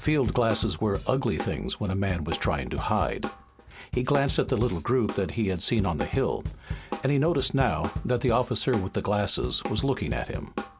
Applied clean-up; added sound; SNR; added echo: none; Drum kit; 9 dB; none.